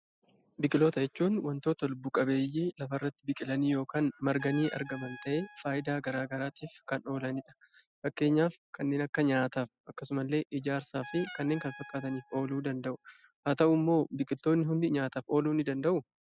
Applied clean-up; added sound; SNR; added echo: classical method spectral subtraction.